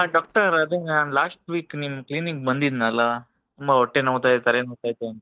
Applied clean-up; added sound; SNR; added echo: neural mask model DeepFilterNet 3.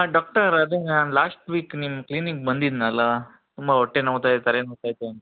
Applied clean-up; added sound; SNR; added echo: none; none; none; none.